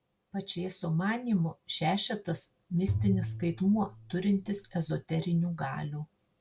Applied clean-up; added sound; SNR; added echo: none; Bowed string instrument; 5 dB; none.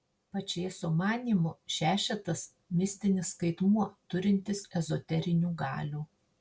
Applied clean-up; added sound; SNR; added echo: none; none; none; none.